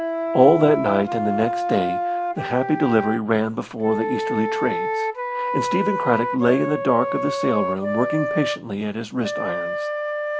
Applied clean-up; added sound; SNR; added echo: none; Wind instrument, woodwind instrument; 3 dB; none.